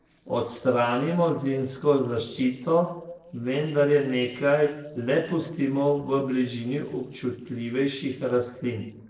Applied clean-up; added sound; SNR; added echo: neural separator model SepFormer DNS4.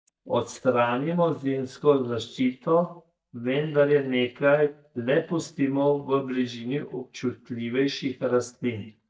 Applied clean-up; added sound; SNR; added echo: neural mask model DeepFilterNet 3.